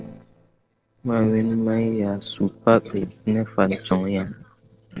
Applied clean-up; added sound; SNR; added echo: neural separator model SepFormer DNS4.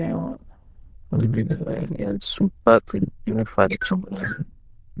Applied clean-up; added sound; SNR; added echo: neural diffusion model UNIVERSE++.